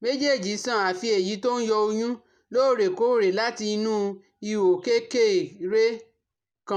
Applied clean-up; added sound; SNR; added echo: none; none; none; none.